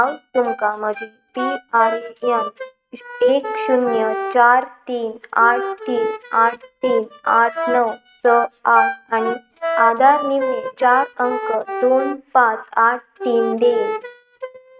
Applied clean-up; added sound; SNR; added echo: neural mask model RNNoise.